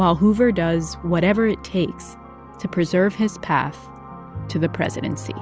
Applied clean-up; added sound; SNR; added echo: none; none; none; none.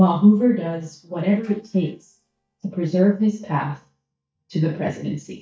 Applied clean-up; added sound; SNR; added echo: neural mask model DeepFilterNet 3.